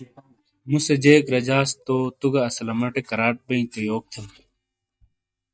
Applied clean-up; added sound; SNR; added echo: neural mask model DeepFilterNet 3.